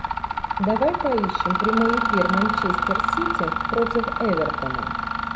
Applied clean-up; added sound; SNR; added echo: none; Mechanisms; -1 dB; none.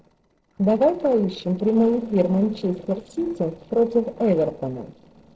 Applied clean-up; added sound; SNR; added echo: neural separator model SepFormer DNS4.